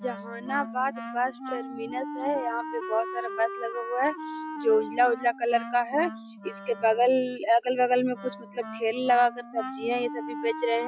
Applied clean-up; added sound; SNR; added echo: classical method log-MMSE.